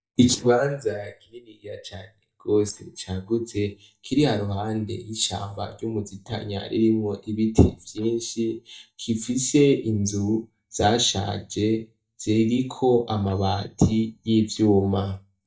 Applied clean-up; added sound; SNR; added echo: neural mask model DeepFilterNet 3.